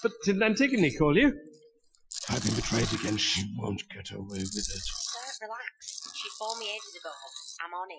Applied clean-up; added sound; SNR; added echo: classical method Wiener filter.